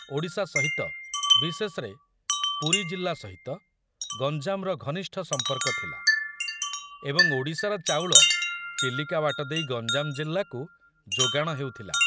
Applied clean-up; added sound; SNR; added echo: none; Wind chime; -3 dB; none.